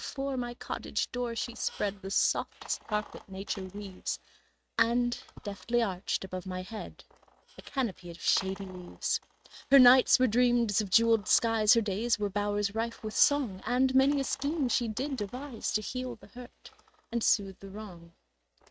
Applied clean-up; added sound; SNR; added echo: neural mask model RNNoise.